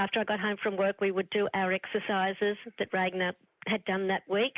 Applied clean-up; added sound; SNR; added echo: none; none; none; none.